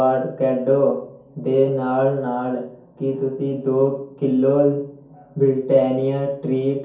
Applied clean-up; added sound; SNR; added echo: none; none; none; reverberation time 0.6 s.